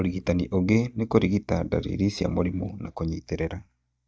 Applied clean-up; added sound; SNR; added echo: neural mask model DeepFilterNet 3.